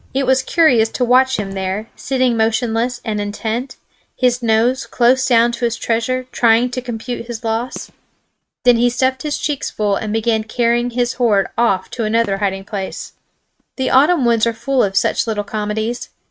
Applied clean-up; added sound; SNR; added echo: neural mask model RNNoise.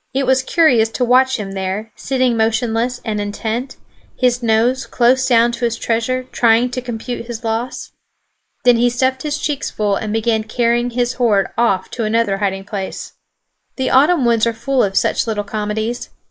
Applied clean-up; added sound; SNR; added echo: neural mask model Resemble Enhance denoiser.